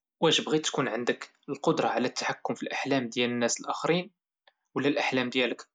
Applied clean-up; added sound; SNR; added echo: none; none; none; none.